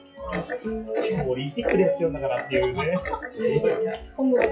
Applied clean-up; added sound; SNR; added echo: classical method WPE with log-MMSE.